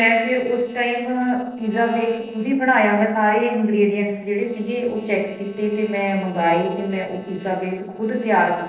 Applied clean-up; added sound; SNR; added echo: neural separator model SepFormer DNS4.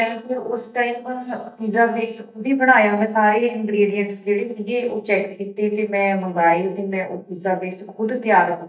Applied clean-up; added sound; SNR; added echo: neural mask model DeepFilterNet 3.